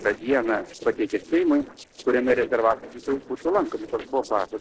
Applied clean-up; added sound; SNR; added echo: neural separator model SepFormer DNS4.